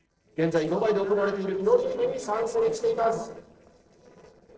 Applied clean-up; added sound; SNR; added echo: neural separator model SepFormer DNS4.